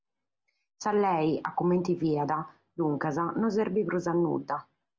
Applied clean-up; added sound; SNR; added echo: none; none; none; none.